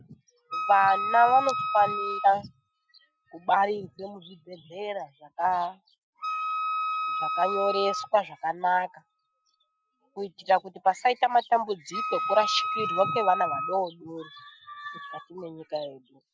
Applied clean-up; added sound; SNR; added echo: classical method Wiener filter.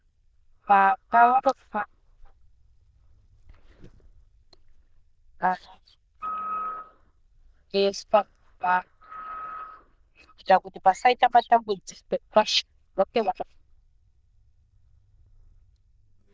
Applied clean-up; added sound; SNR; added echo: neural diffusion model UNIVERSE++.